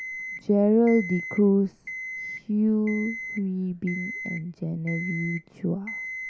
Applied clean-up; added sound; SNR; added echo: none; Alarm; 11 dB; none.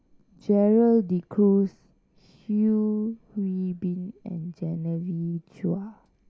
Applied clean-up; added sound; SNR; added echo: neural mask model Resemble Enhance denoiser.